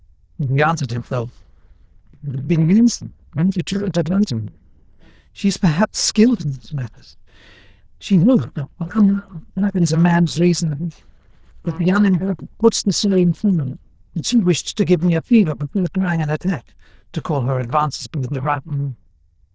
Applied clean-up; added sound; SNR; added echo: neural diffusion model UNIVERSE++.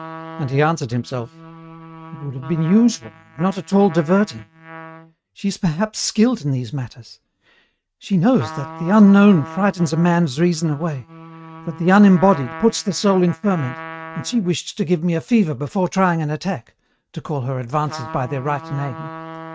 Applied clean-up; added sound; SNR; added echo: neural mask model RNNoise.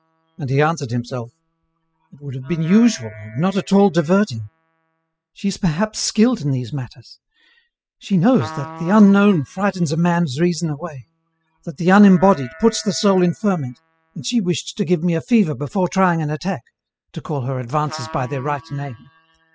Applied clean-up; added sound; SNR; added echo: classical method spectral subtraction.